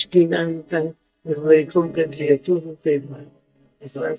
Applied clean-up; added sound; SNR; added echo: neural mask model DeepFilterNet 3.